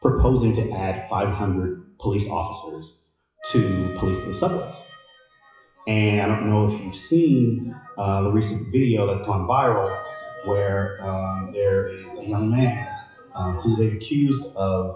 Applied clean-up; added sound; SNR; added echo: classical method WPE with log-MMSE.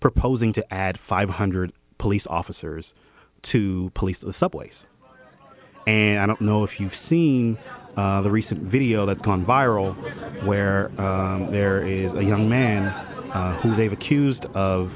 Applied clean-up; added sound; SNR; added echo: none; none; none; none.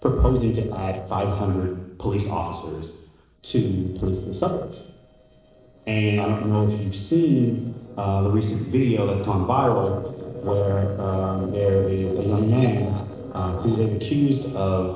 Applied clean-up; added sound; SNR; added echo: neural separator model SepFormer DNS4.